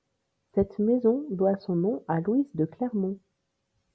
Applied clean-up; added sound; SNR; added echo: none; none; none; none.